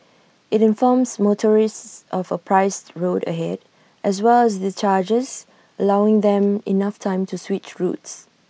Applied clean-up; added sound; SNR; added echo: none; none; none; none.